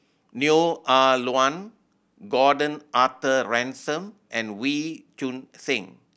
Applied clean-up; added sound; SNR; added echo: none; none; none; none.